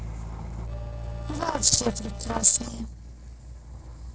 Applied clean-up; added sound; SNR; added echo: neural separator model SepFormer DNS4.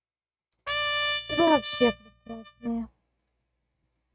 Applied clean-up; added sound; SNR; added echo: neural mask model RNNoise.